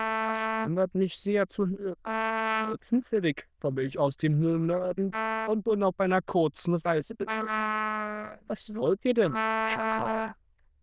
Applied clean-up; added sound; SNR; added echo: neural diffusion model UNIVERSE++.